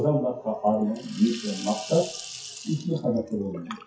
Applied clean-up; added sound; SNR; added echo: classical method WPE with log-MMSE.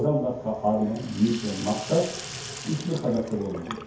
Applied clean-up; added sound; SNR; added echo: none; Sink (filling or washing); 12 dB; reverberation time 0.6 s.